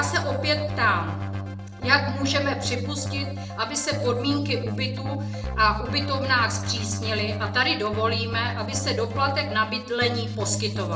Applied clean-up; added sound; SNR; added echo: none; Keyboard (musical); 4 dB; reverberation time 0.5 s.